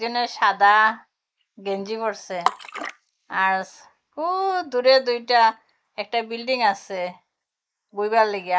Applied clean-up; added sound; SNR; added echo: neural mask model Resemble Enhance denoiser.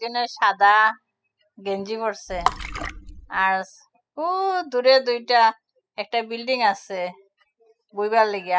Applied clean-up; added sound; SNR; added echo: classical method spectral subtraction.